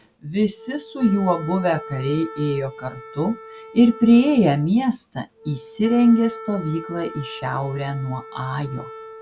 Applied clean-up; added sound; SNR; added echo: none; Wind instrument, woodwind instrument; 16 dB; none.